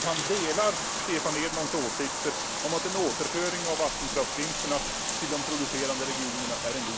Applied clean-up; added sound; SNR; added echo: none; Bathtub (filling or washing); 0 dB; none.